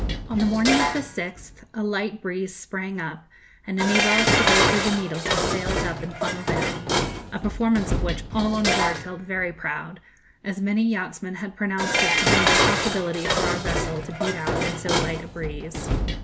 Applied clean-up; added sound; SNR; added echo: none; Dishes, pots, and pans; -2 dB; none.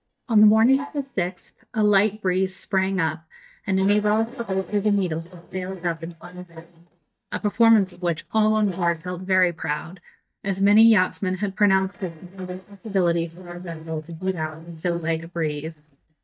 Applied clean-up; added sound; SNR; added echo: neural mask model DeepFilterNet 3.